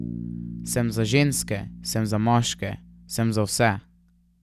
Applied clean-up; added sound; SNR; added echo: none; Bass guitar; 13 dB; none.